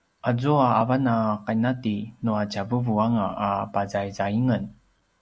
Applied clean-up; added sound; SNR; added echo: none; none; none; none.